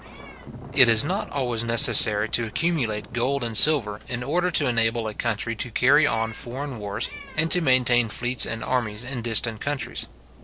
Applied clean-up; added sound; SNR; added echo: none; Thunder + Meow; 17 dB; none.